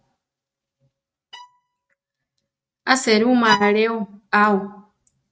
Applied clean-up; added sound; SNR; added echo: neural mask model RNNoise.